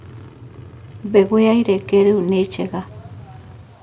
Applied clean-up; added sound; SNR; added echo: none; Truck; 19 dB; none.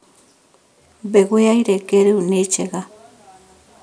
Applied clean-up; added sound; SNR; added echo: none; none; none; none.